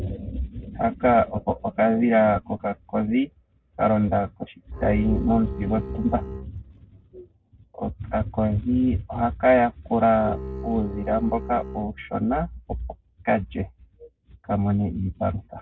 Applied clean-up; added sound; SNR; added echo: none; Bowed string instrument; 10 dB; none.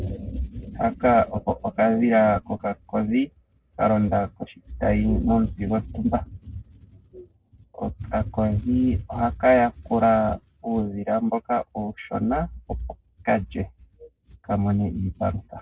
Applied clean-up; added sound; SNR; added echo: none; none; none; none.